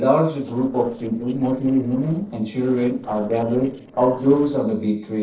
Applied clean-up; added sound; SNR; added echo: neural separator model SepFormer DNS4.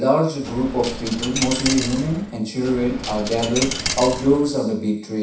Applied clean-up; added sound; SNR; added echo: none; Coin (dropping); 7 dB; reverberation time 0.7 s.